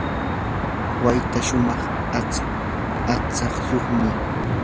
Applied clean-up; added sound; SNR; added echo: none; Traffic noise, roadway noise; -3 dB; none.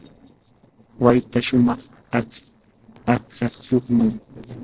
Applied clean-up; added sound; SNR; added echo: neural separator model SepFormer DNS4.